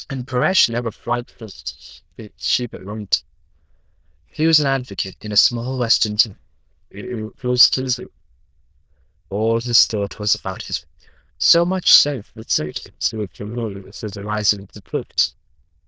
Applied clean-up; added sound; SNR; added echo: neural diffusion model UNIVERSE++.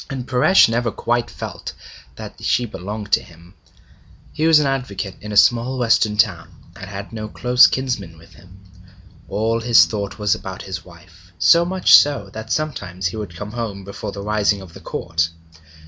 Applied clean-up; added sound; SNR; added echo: none; none; none; none.